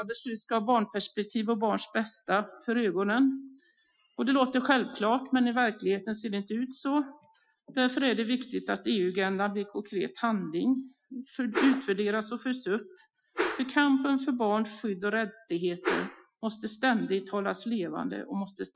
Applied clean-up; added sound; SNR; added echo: classical method Wiener filter.